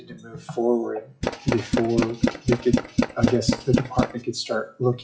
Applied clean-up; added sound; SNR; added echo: classical method WPE with log-MMSE.